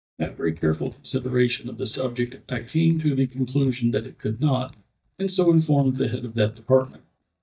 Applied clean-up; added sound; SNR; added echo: neural mask model DeepFilterNet 3.